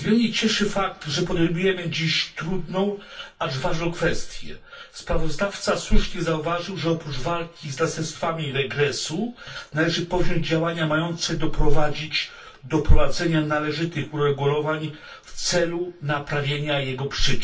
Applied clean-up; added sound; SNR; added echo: none; none; none; reverberation time 0.2 s.